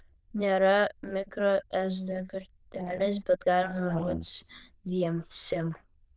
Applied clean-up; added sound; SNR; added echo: neural diffusion model UNIVERSE++.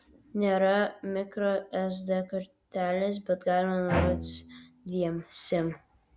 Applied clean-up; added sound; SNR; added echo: none; Bowed string instrument; 4 dB; none.